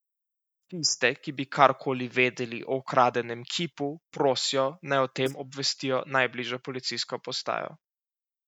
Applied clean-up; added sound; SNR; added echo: neural mask model DeepFilterNet 3.